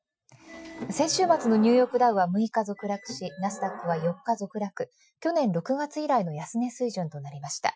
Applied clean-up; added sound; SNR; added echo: classical method Wiener filter.